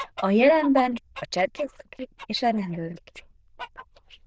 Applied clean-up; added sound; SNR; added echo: neural diffusion model UNIVERSE++.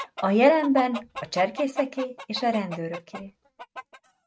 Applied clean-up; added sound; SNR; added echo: neural mask model RNNoise.